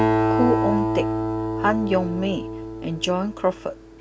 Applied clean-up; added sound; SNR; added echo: none; Acoustic guitar; -1 dB; none.